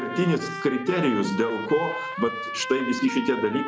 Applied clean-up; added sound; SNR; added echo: none; Trumpet; 8 dB; none.